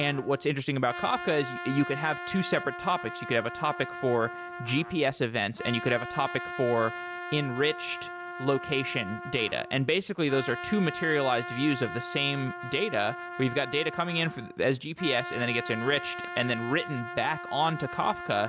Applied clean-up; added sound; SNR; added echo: none; Trumpet; 9 dB; none.